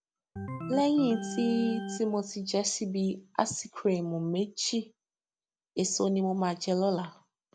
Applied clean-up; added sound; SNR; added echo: none; Organ; 9 dB; none.